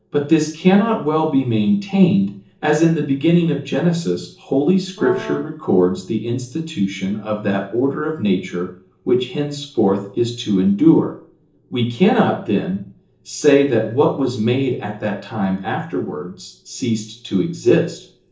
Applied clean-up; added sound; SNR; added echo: neural separator model SepFormer DNS4.